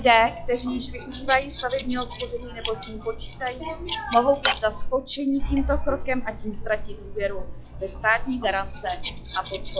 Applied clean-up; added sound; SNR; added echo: classical method log-MMSE.